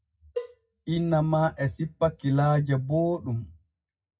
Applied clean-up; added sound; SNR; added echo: classical method WPE with log-MMSE.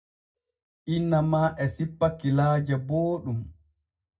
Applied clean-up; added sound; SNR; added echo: neural mask model DeepFilterNet 3.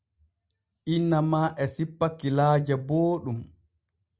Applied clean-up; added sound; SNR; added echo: none; none; none; none.